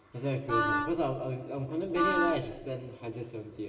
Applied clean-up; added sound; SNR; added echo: none; Wind instrument, woodwind instrument; -1 dB; reverberation time 2.3 s.